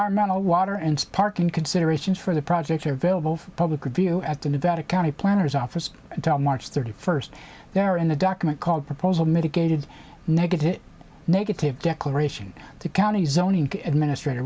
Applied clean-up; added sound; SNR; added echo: none; none; none; none.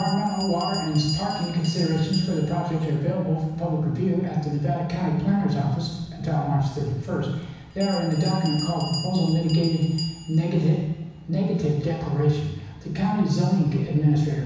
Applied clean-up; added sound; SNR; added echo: none; Bell; 17 dB; reverberation time 1.1 s.